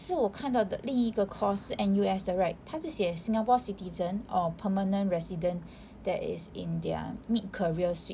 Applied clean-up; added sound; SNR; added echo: none; none; none; none.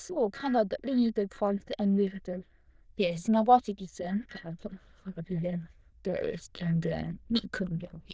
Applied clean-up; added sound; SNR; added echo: neural diffusion model UNIVERSE++.